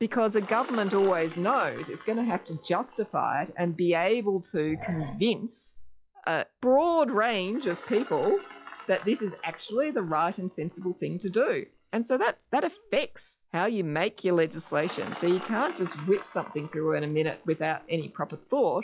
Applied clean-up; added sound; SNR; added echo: classical method log-MMSE.